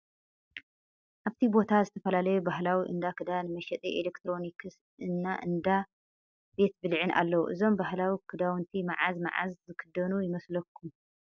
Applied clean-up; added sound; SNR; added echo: none; none; none; none.